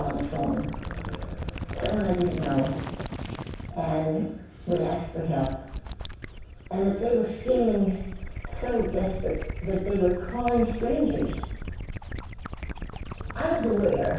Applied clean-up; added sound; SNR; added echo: none; Gurgling / Liquid; 8 dB; reverberation time 0.7 s.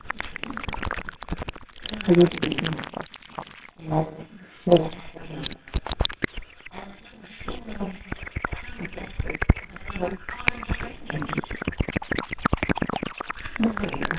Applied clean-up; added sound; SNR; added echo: neural separator model SepFormer WHAMR!.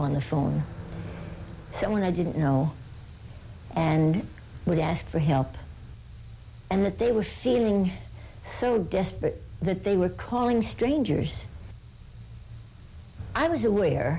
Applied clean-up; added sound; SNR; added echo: none; none; none; none.